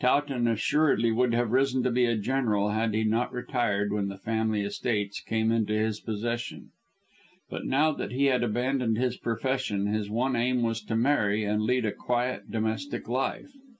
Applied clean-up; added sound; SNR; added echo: none; none; none; none.